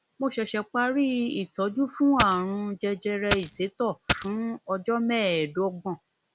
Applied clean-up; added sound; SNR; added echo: none; Coin (dropping); 2 dB; none.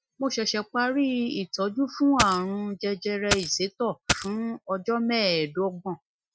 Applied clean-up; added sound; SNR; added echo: classical method Wiener filter.